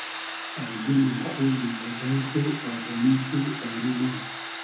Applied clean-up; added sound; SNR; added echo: none; Domestic sounds, home sounds; 5 dB; reverberation time 0.6 s.